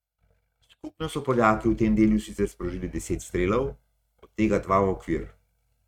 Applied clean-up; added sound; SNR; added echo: neural mask model RNNoise.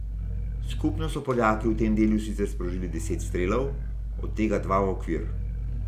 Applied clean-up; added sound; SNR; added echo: none; Growling; 2 dB; none.